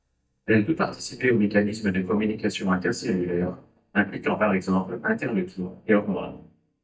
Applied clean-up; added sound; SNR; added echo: neural mask model DeepFilterNet 3.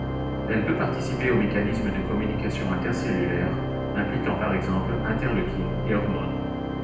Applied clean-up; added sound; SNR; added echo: none; Organ; 0 dB; reverberation time 0.9 s.